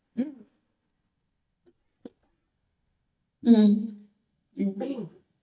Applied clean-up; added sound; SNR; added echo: neural mask model DeepFilterNet 3.